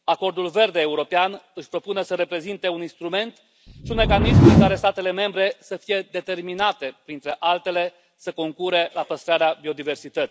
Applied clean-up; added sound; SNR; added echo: none; Whoosh, swoosh, swish; -5 dB; none.